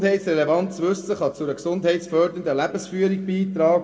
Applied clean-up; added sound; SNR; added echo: none; none; none; reverberation time 1.2 s.